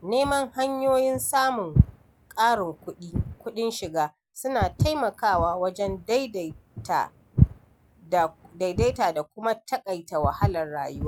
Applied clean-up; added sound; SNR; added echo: none; Walk, footsteps; 4 dB; none.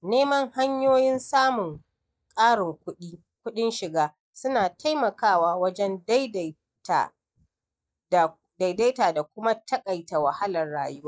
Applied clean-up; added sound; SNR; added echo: neural mask model DeepFilterNet 3.